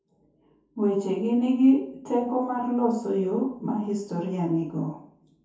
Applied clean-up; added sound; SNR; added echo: none; none; none; reverberation time 0.6 s.